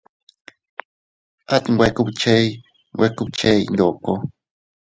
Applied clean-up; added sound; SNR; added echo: none; none; none; none.